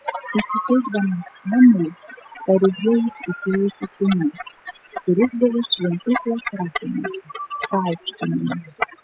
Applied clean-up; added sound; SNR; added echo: classical method spectral subtraction.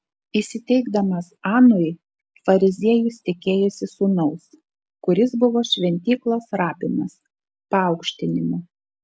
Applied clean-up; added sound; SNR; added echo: none; none; none; none.